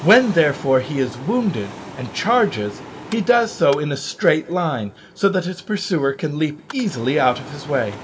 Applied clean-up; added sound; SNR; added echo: none; Mechanical fan; 17 dB; reverberation time 1.1 s.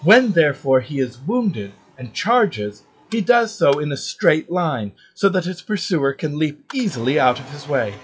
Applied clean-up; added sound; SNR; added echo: classical method WPE with log-MMSE.